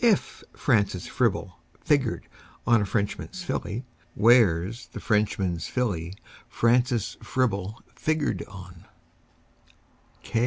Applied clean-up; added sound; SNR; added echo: none; none; none; none.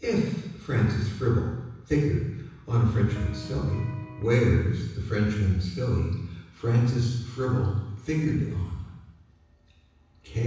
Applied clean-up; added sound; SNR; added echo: none; Electric guitar; 17 dB; reverberation time 1.1 s.